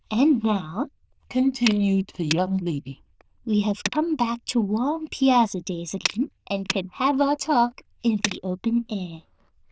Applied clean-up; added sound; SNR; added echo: neural diffusion model UNIVERSE++.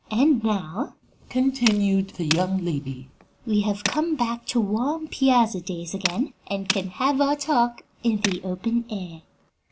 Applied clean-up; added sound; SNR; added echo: none; Tools; 11 dB; none.